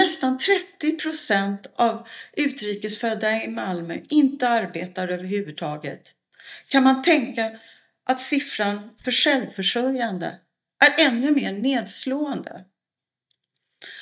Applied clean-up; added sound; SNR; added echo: neural mask model DeepFilterNet 3.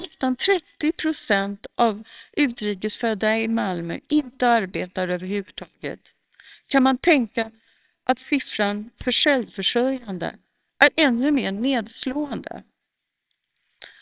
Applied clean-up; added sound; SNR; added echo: neural separator model SepFormer WHAMR!.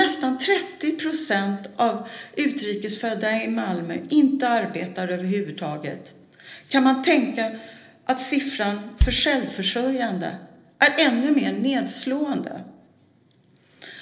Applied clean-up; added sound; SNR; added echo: neural separator model SepFormer DNS4.